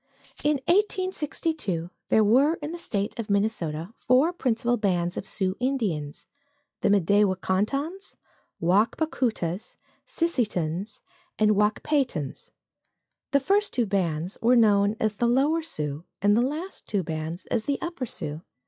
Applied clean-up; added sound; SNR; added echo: classical method log-MMSE.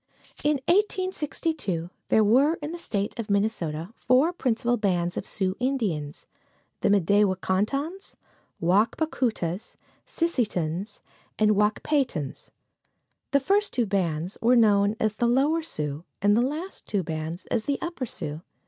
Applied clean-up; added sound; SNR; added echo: neural mask model RNNoise.